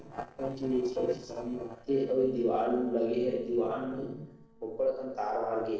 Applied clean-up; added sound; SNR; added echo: neural separator model SepFormer DNS4.